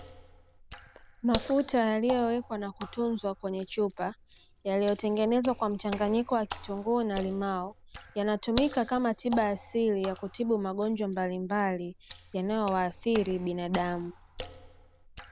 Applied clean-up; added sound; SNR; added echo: none; Water / Splash, splatter; 12 dB; none.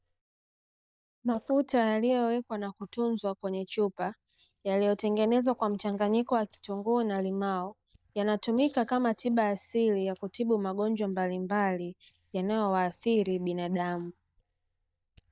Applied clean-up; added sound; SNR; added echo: neural mask model DeepFilterNet 3.